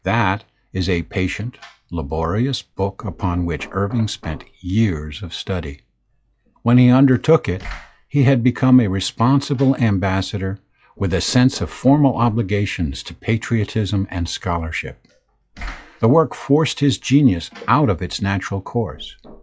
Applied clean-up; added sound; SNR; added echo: classical method log-MMSE.